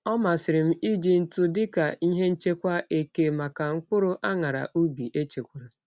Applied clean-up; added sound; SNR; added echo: none; none; none; none.